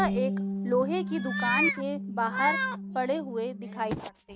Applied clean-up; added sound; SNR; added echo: neural mask model RNNoise.